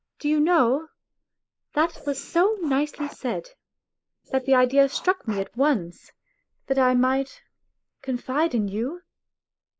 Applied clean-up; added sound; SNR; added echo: neural mask model Resemble Enhance denoiser.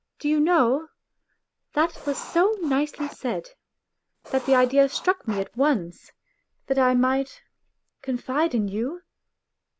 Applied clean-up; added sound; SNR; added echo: none; Writing; 17 dB; none.